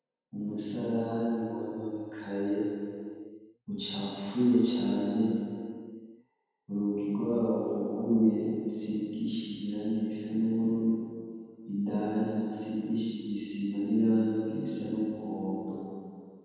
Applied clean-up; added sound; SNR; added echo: none; none; none; reverberation time 2.0 s.